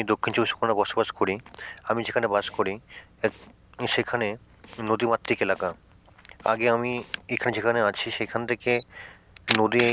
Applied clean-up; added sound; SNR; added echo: none; Camera; 14 dB; none.